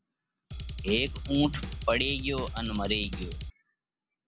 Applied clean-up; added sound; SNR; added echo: none; Drum kit; 5 dB; none.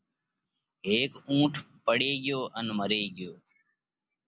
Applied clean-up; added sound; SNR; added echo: none; none; none; none.